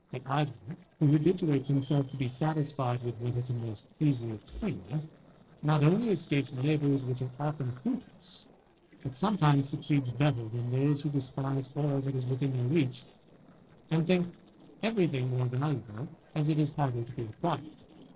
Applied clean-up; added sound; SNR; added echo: neural separator model SepFormer DNS4.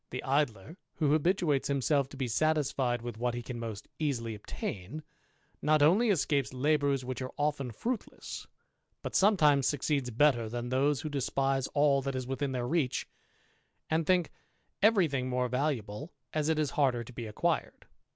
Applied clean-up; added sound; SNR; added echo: none; none; none; none.